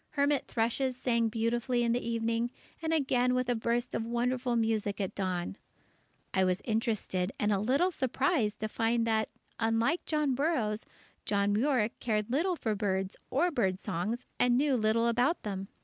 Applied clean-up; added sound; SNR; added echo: none; none; none; none.